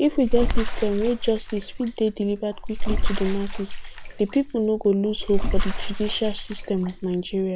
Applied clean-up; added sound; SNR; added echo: none; Bathtub (filling or washing) / Water / Splash, splatter; 0 dB; none.